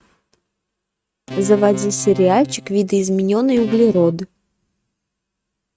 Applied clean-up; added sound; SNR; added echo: neural mask model RNNoise.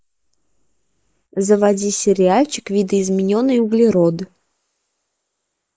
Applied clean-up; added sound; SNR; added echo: neural mask model Resemble Enhance denoiser.